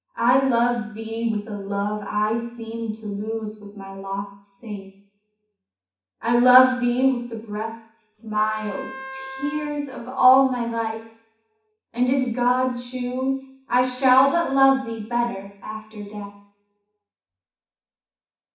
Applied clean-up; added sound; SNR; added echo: none; Wind instrument, woodwind instrument; 12 dB; reverberation time 0.6 s.